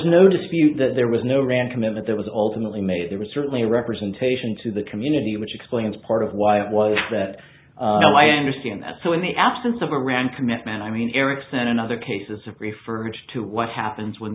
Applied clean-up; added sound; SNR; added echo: none; none; none; none.